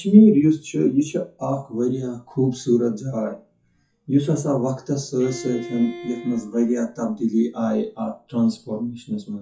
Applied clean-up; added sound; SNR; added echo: classical method WPE with log-MMSE.